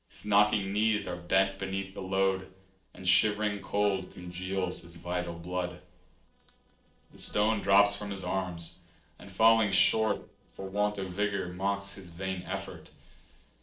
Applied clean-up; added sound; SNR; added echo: neural separator model SepFormer DNS4.